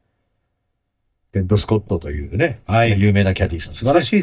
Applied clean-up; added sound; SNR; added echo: neural mask model DeepFilterNet 3.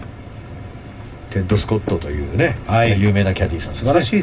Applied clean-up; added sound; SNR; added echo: none; Slam / Car; 13 dB; reverberation time 0.4 s.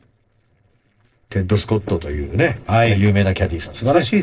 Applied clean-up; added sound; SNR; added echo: neural separator model SepFormer DNS4.